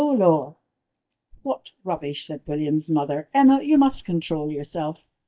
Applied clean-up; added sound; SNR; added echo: neural mask model DeepFilterNet 3.